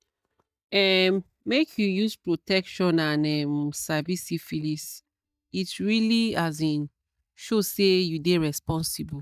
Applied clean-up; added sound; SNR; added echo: neural mask model DeepFilterNet 3.